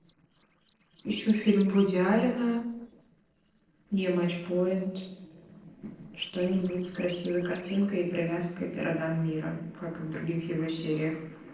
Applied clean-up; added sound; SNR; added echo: neural separator model SepFormer DNS4.